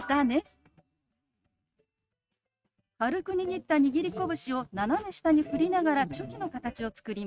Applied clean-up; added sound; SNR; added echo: neural mask model RNNoise.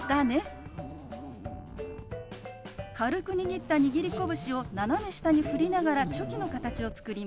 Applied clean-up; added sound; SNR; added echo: none; Zipper (clothing); 12 dB; none.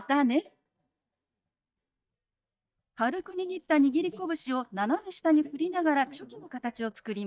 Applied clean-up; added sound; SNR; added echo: neural mask model DeepFilterNet 3.